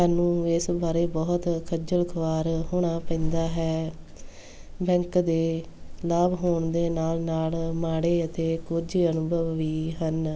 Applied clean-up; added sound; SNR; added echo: none; none; none; none.